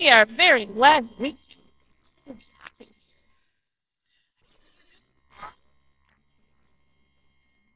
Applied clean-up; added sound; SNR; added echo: neural separator model SepFormer WHAMR!.